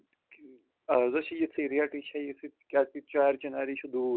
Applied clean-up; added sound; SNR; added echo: none; none; none; none.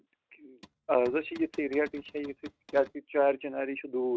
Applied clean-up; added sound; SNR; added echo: neural mask model RNNoise.